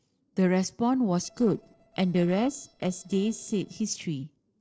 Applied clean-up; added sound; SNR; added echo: neural separator model SepFormer DNS4.